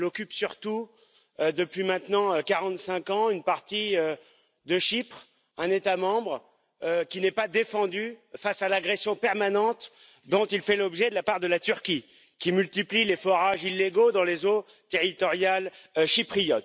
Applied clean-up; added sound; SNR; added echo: none; none; none; none.